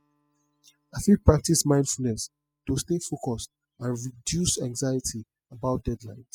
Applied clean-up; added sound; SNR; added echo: classical method spectral subtraction.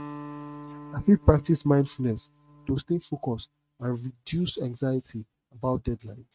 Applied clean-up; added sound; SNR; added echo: neural mask model RNNoise.